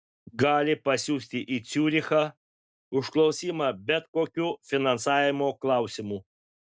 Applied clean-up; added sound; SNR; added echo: none; none; none; none.